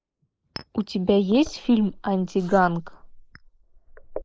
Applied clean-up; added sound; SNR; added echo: neural mask model Resemble Enhance denoiser.